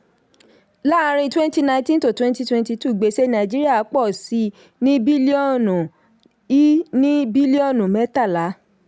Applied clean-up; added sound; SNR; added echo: none; none; none; none.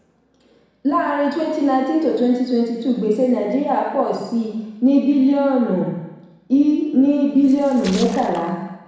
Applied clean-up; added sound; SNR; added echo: none; Splash, splatter; 17 dB; reverberation time 1.1 s.